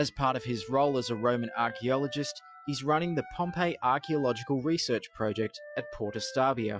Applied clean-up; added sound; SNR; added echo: classical method Wiener filter.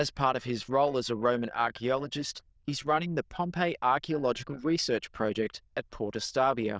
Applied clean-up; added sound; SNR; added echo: neural diffusion model UNIVERSE++.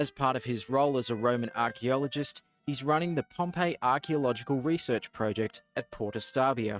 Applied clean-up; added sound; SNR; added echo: neural mask model RNNoise.